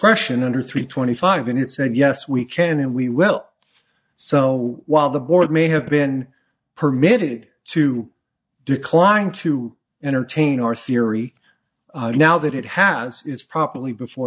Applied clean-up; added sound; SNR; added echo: neural mask model DeepFilterNet 3.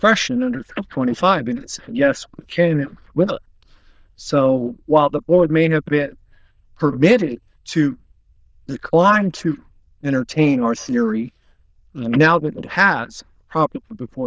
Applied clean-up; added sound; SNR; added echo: neural diffusion model UNIVERSE++.